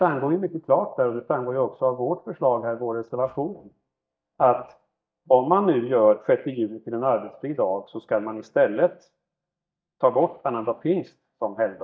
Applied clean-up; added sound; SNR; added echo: neural mask model DeepFilterNet 3.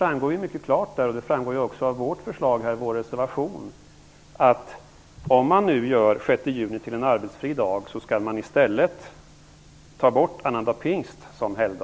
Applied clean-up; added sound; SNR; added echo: none; none; none; none.